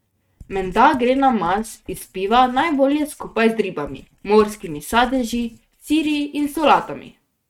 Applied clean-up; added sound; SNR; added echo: neural mask model RNNoise.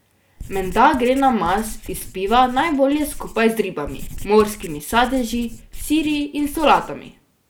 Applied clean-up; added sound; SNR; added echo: none; Writing; 14 dB; none.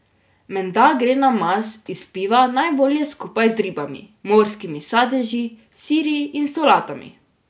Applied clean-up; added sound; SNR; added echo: none; none; none; none.